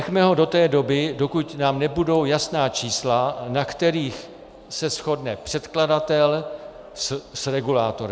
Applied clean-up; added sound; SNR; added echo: none; none; none; none.